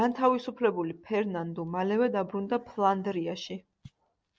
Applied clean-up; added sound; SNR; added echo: none; none; none; none.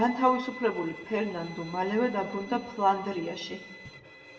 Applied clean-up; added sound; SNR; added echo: none; Bowed string instrument; 16 dB; reverberation time 0.8 s.